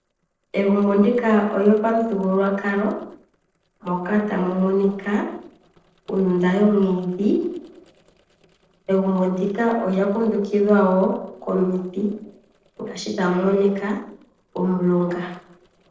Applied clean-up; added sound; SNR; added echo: neural separator model SepFormer DNS4.